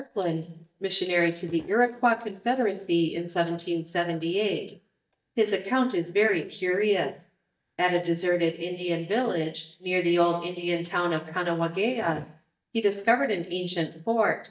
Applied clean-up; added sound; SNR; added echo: neural mask model DeepFilterNet 3.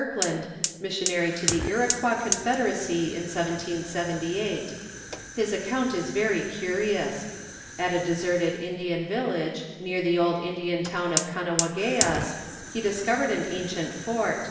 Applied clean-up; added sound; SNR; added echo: none; Fire; 7 dB; reverberation time 1.3 s.